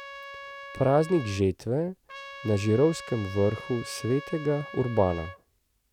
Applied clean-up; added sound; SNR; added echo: none; Trumpet; 15 dB; none.